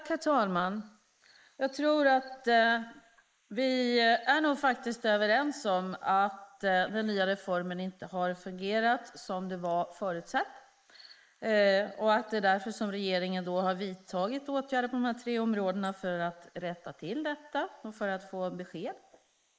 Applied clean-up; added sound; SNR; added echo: neural mask model Resemble Enhance denoiser.